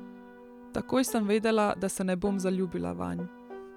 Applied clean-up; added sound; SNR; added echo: none; Piano; 16 dB; none.